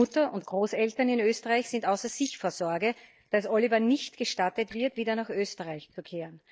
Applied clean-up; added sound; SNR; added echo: neural mask model DeepFilterNet 3.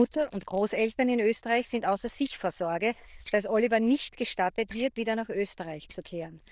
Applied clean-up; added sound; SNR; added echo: neural diffusion model UNIVERSE++.